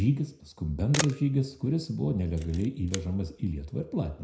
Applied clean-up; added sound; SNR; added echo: none; Camera; 11 dB; reverberation time 0.5 s.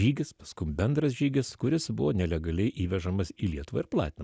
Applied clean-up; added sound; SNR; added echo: none; none; none; none.